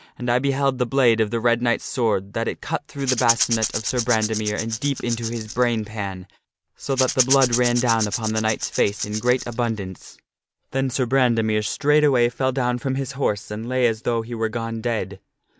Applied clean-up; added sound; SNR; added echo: none; Rattle / Rattle (instrument); 6 dB; none.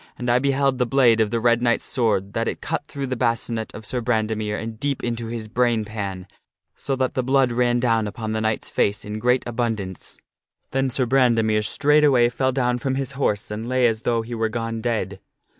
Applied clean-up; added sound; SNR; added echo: none; none; none; none.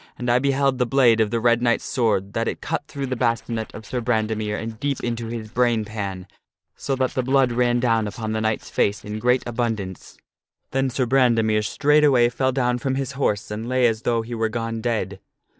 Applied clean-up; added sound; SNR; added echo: neural separator model SepFormer DNS4.